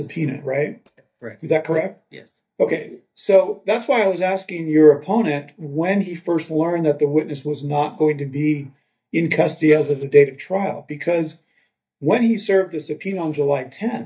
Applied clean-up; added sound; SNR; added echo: neural mask model DeepFilterNet 3.